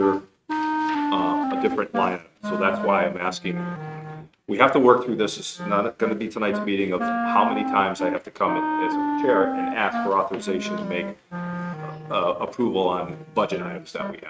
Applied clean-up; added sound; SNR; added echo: neural mask model RNNoise.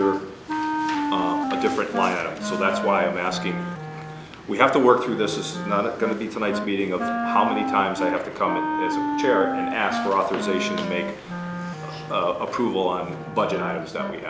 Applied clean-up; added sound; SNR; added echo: none; Wind instrument, woodwind instrument; 4 dB; none.